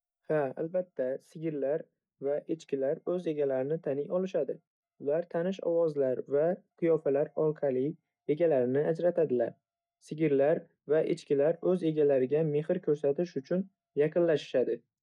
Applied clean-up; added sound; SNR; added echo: neural mask model DeepFilterNet 3.